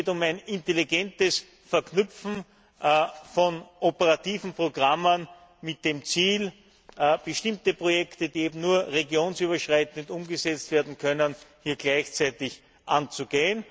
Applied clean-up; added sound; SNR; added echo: none; none; none; none.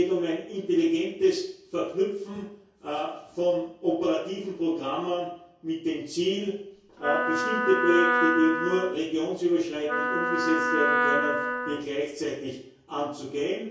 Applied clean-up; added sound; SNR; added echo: none; Wind instrument, woodwind instrument; -1 dB; reverberation time 0.6 s.